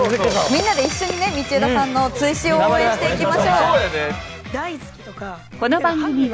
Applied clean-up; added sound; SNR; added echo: none; none; none; none.